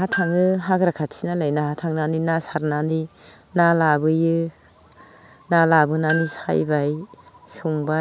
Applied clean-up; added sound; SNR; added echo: none; Marimba, xylophone; 12 dB; none.